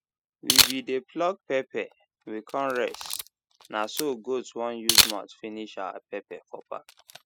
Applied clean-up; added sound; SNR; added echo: classical method spectral subtraction.